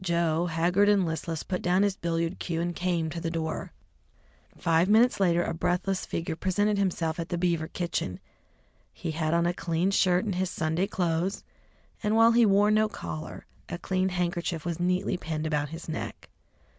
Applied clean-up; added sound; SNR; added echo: none; none; none; none.